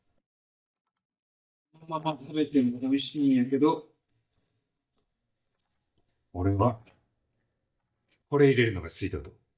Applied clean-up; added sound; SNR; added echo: neural mask model DeepFilterNet 3.